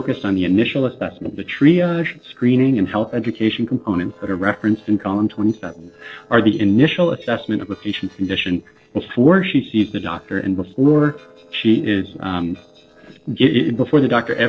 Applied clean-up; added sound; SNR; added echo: neural separator model SepFormer DNS4.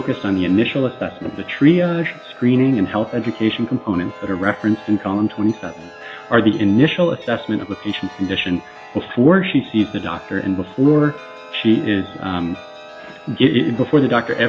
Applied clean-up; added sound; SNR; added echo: none; Chime; 19 dB; none.